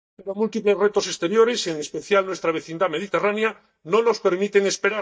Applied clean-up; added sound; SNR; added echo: neural mask model DeepFilterNet 3.